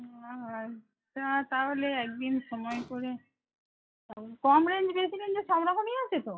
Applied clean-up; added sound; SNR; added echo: classical method log-MMSE.